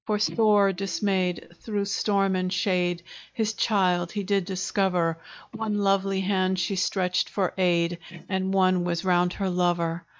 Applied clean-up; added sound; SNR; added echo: neural mask model DeepFilterNet 3.